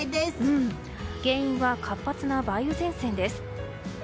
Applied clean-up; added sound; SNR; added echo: none; none; none; none.